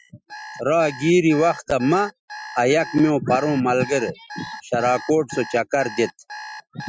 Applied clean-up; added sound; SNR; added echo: classical method Wiener filter.